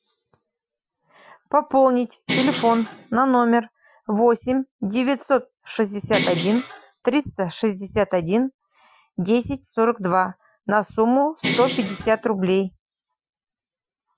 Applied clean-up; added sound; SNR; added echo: classical method Wiener filter.